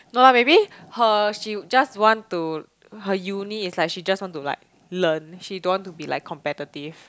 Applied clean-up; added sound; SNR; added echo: none; none; none; none.